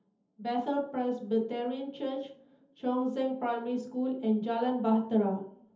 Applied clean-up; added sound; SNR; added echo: none; none; none; reverberation time 0.7 s.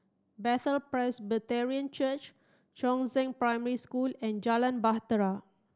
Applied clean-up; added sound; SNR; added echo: none; none; none; none.